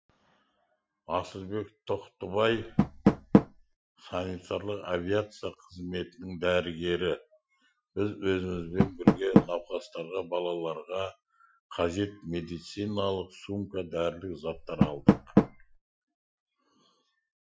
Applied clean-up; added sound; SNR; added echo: classical method Wiener filter.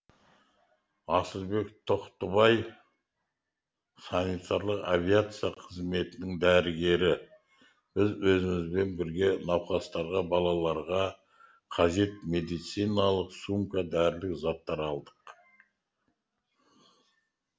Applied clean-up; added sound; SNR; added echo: none; none; none; none.